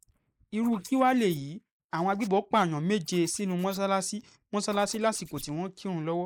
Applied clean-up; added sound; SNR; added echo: neural mask model Resemble Enhance denoiser.